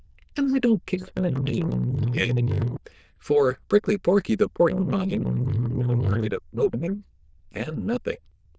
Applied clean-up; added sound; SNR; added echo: neural diffusion model UNIVERSE++.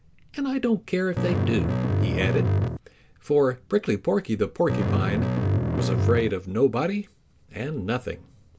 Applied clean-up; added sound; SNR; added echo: none; Bass guitar; -3 dB; none.